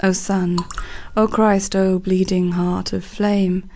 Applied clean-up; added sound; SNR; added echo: none; Raindrop / Drip; 15 dB; none.